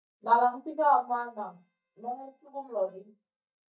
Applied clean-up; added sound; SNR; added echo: neural mask model DeepFilterNet 3.